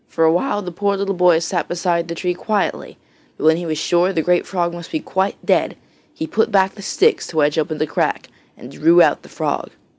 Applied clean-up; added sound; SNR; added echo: none; none; none; none.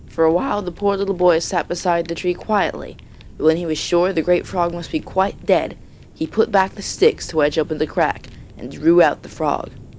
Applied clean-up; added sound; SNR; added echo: none; Fire; 19 dB; none.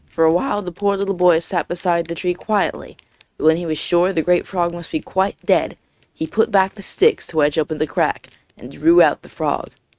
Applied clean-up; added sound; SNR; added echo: neural mask model RNNoise.